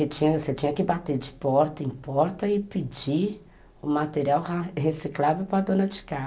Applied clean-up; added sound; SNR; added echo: none; none; none; none.